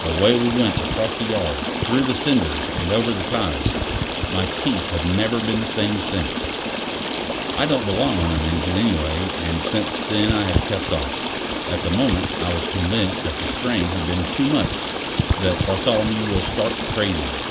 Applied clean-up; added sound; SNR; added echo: none; Stream; 1 dB; none.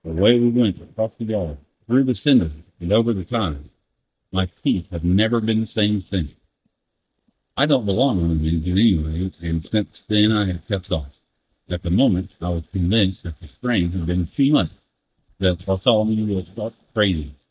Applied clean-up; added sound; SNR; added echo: neural mask model DeepFilterNet 3.